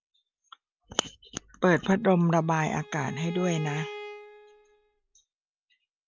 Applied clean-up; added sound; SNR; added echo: none; Bowed string instrument; 14 dB; none.